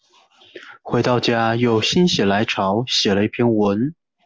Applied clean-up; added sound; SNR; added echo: none; none; none; none.